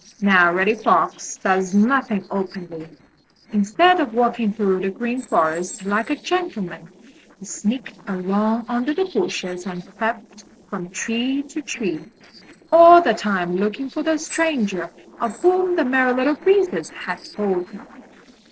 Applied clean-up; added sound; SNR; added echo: neural separator model SepFormer DNS4.